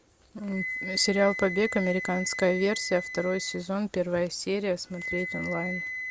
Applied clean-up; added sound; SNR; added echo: none; Wind instrument, woodwind instrument; 8 dB; none.